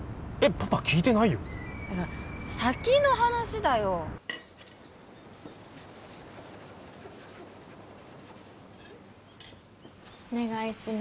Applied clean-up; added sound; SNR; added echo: none; none; none; none.